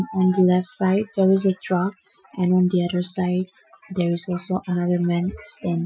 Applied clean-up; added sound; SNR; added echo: classical method Wiener filter.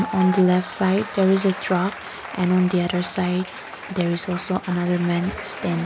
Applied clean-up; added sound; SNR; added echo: none; Applause / Crowd / Cheering; 12 dB; none.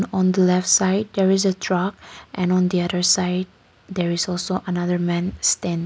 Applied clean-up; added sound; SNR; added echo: none; none; none; none.